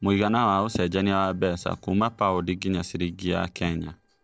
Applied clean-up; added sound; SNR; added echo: neural separator model SepFormer DNS4.